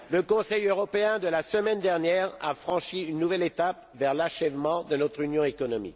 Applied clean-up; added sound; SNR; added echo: none; none; none; none.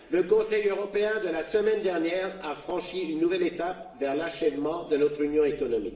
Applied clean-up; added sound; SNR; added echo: none; none; none; reverberation time 0.8 s.